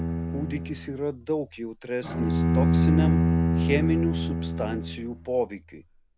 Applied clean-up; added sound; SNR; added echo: none; Bowed string instrument; -5 dB; none.